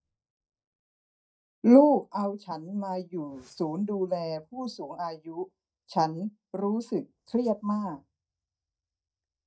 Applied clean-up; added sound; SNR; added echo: neural mask model DeepFilterNet 3.